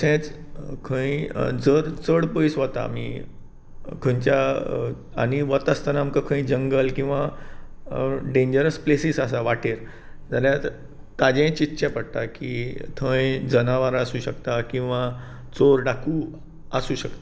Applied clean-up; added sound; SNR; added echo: none; Buzz; 14 dB; none.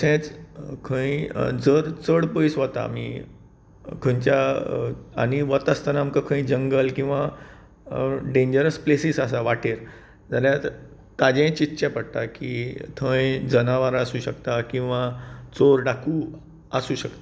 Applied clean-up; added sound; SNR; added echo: none; none; none; none.